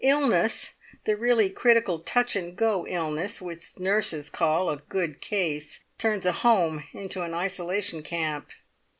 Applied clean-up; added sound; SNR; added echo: none; none; none; none.